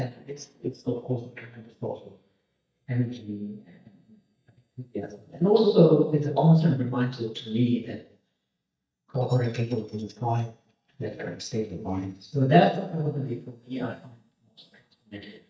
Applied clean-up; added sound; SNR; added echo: neural mask model DeepFilterNet 3.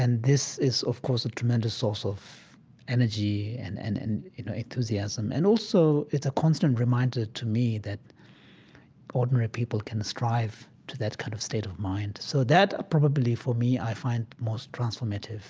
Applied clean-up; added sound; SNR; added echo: none; none; none; none.